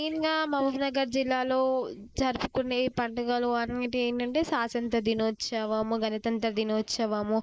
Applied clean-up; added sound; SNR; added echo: neural mask model Resemble Enhance denoiser.